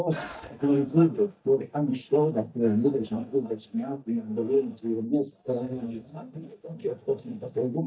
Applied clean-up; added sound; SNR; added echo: neural mask model DeepFilterNet 3.